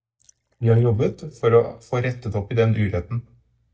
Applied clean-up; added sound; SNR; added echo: neural mask model DeepFilterNet 3.